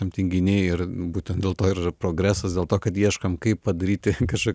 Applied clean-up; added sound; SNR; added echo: none; none; none; none.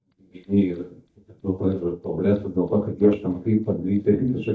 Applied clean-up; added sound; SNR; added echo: neural mask model DeepFilterNet 3.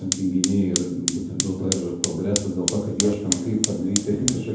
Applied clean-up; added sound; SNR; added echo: none; Fire; 4 dB; reverberation time 0.9 s.